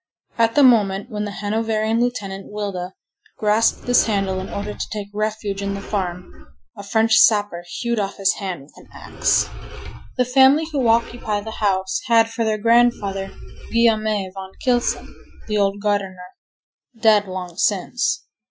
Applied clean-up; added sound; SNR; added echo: classical method Wiener filter.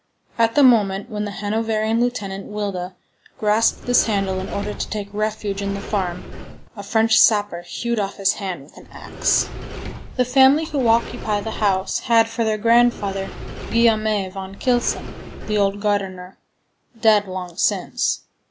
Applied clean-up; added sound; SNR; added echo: none; Sliding door; 11 dB; none.